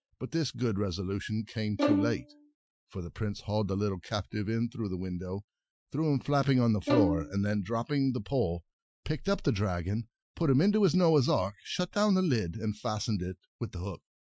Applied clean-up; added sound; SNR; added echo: classical method Wiener filter.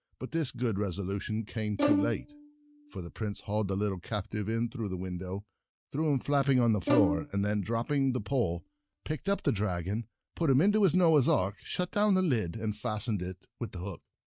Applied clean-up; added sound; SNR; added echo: neural mask model RNNoise.